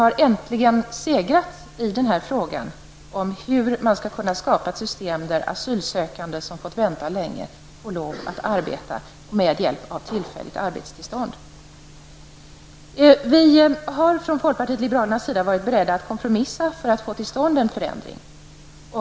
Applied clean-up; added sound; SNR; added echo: none; none; none; none.